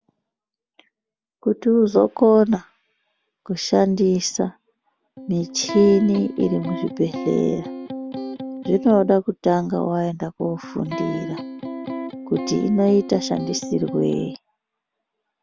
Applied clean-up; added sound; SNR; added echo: none; Electric guitar; 9 dB; none.